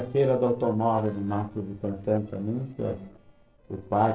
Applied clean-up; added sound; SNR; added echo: neural separator model SepFormer DNS4.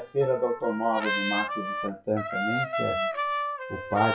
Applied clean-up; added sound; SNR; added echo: classical method WPE with log-MMSE.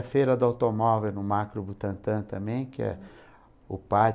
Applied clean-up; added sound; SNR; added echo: none; none; none; none.